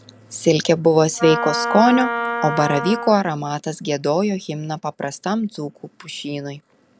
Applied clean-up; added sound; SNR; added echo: none; Wind instrument, woodwind instrument; 5 dB; none.